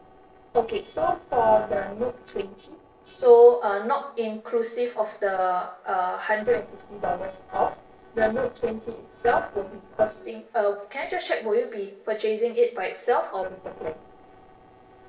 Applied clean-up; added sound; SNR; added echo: neural separator model SepFormer DNS4.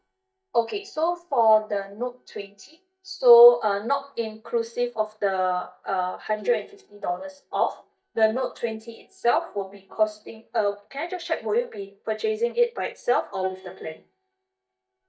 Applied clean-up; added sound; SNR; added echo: neural mask model DeepFilterNet 3.